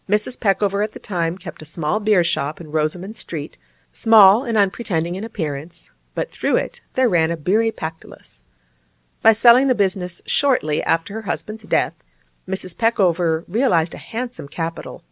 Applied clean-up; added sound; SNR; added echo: none; none; none; none.